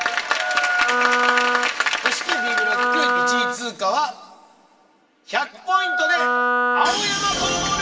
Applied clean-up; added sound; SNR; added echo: none; Wind instrument, woodwind instrument; -2 dB; reverberation time 2.5 s.